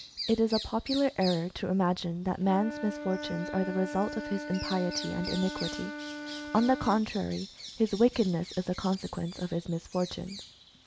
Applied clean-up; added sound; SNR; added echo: none; Wind instrument, woodwind instrument + Bird vocalization, bird call, bird song; 10 dB; none.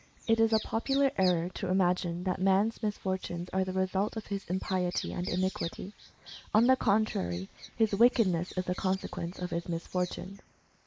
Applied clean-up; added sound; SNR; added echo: neural mask model Resemble Enhance denoiser.